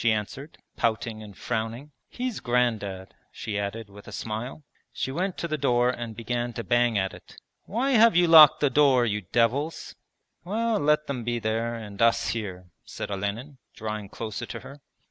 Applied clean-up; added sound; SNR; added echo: none; none; none; none.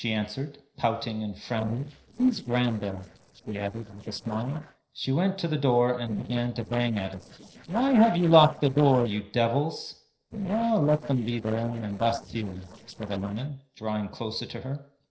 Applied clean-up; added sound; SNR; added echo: neural separator model SepFormer DNS4.